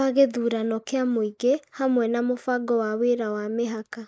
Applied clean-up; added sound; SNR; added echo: neural mask model Resemble Enhance denoiser.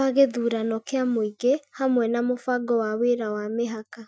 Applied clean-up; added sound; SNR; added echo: classical method Wiener filter.